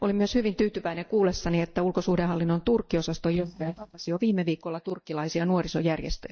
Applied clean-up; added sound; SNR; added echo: neural mask model DeepFilterNet 3.